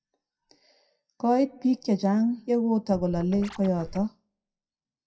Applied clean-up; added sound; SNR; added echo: classical method WPE with log-MMSE.